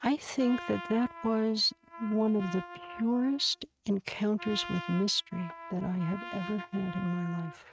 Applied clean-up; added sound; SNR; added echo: neural mask model RNNoise.